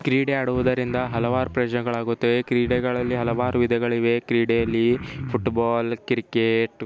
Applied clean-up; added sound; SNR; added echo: none; Cough; 12 dB; none.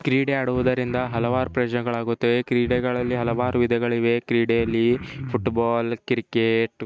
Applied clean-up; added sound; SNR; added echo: neural mask model RNNoise.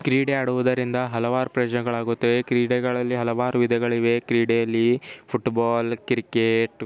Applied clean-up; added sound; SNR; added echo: none; none; none; none.